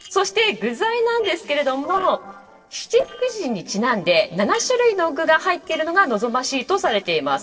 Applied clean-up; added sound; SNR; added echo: neural separator model SepFormer DNS4.